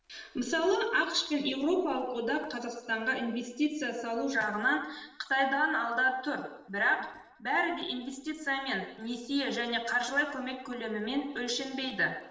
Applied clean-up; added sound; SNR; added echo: neural separator model SepFormer DNS4.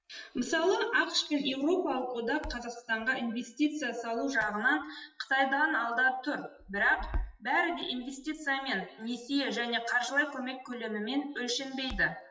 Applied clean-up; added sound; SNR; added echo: classical method WPE with log-MMSE.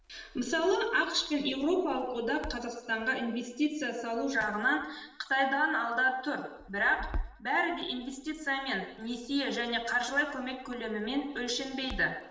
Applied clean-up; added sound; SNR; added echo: none; Crackle; 16 dB; reverberation time 0.8 s.